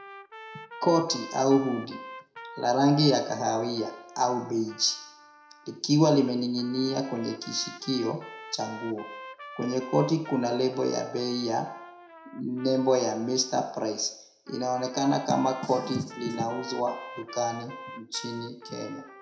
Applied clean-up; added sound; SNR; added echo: none; Trumpet; 17 dB; reverberation time 0.5 s.